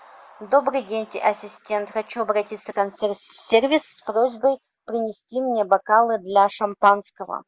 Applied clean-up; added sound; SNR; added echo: none; none; none; none.